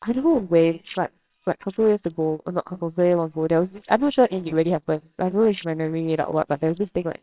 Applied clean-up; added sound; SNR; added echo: neural separator model SepFormer WHAMR!.